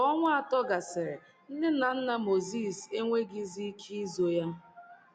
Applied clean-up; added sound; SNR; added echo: none; none; none; none.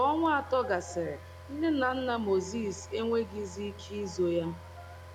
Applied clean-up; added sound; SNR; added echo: none; Car; 16 dB; none.